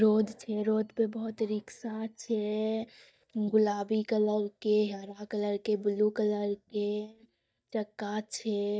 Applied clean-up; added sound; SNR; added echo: neural mask model DeepFilterNet 3.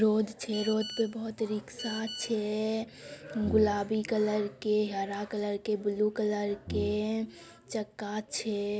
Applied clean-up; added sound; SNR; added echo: none; Brass instrument + Telephone; 10 dB; none.